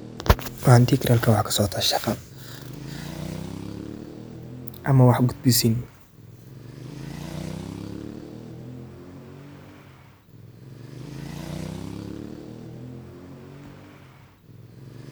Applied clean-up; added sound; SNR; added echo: none; Traffic noise, roadway noise; 12 dB; none.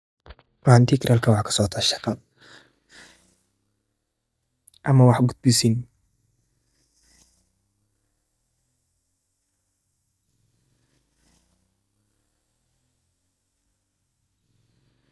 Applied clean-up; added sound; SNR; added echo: neural mask model DeepFilterNet 3.